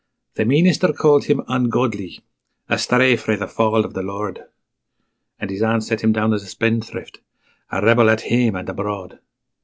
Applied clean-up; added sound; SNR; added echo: none; none; none; none.